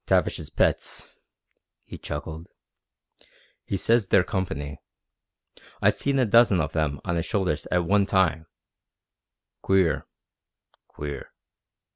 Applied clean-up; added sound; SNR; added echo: none; none; none; none.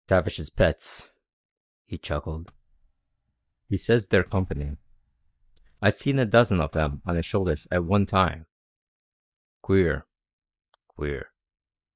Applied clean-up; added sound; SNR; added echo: neural mask model DeepFilterNet 3.